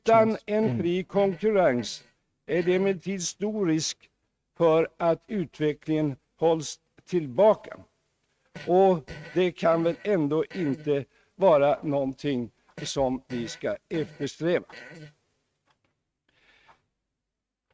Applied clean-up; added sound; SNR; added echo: neural mask model RNNoise.